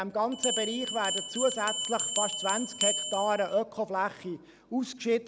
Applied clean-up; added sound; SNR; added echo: none; Bell; 1 dB; none.